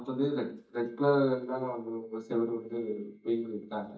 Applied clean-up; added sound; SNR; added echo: neural mask model DeepFilterNet 3.